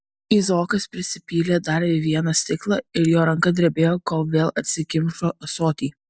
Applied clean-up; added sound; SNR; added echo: none; none; none; none.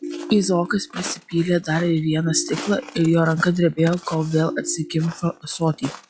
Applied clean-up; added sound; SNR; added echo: classical method log-MMSE.